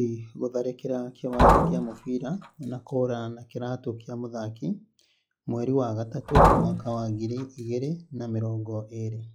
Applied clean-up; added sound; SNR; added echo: classical method log-MMSE.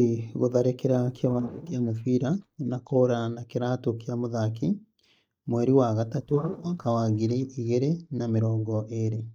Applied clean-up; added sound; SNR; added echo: neural mask model DeepFilterNet 3.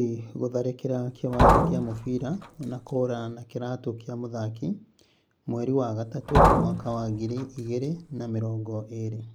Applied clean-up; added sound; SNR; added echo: none; Liquid; -5 dB; none.